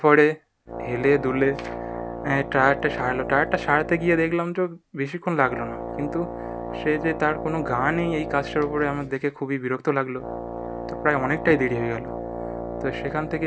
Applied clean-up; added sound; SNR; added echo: none; Brass instrument; 9 dB; none.